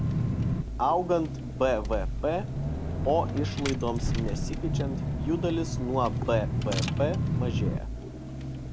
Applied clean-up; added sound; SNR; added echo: none; Engine / Car; -1 dB; none.